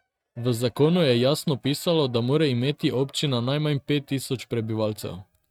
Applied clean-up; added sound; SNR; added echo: neural mask model RNNoise.